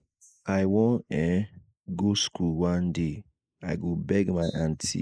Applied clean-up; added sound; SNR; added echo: neural mask model Resemble Enhance denoiser.